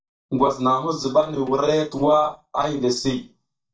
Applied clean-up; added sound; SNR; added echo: neural mask model DeepFilterNet 3.